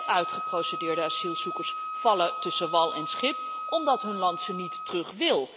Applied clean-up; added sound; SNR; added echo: none; Wind instrument, woodwind instrument; 6 dB; none.